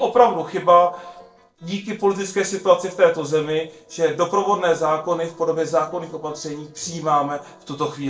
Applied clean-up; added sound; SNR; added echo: neural separator model SepFormer DNS4.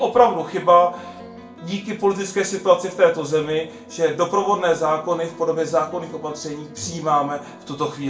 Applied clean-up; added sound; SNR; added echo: none; Plucked string instrument; 20 dB; reverberation time 0.3 s.